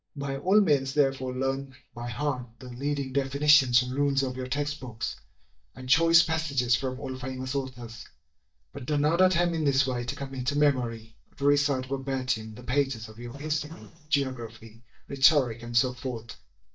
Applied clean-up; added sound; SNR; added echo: neural mask model DeepFilterNet 3.